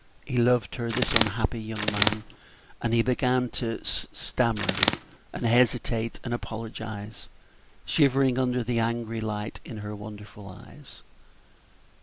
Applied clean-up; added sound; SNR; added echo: none; Bird; 0 dB; none.